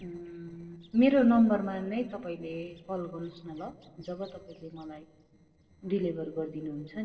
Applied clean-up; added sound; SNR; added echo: neural separator model SepFormer DNS4.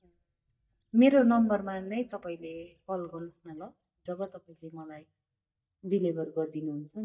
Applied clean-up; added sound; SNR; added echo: neural mask model DeepFilterNet 3.